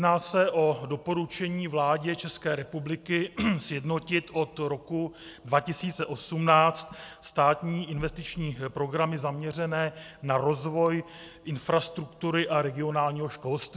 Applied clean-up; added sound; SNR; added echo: none; none; none; none.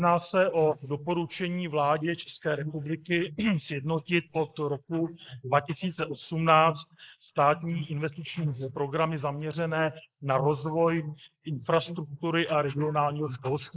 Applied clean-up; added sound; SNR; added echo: neural mask model Resemble Enhance denoiser.